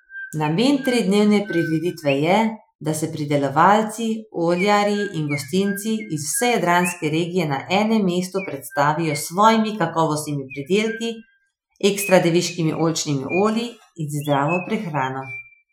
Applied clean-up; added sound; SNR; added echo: classical method Wiener filter.